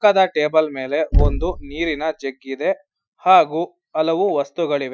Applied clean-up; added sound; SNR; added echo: classical method Wiener filter.